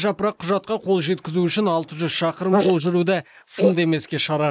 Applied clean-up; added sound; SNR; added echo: neural mask model Resemble Enhance denoiser.